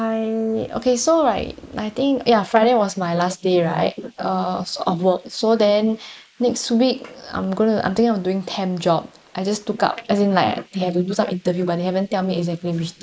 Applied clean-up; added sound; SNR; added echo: neural mask model Resemble Enhance denoiser.